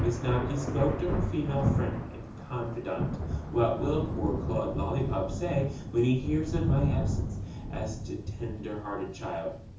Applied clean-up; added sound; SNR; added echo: none; Thunder; 1 dB; reverberation time 0.6 s.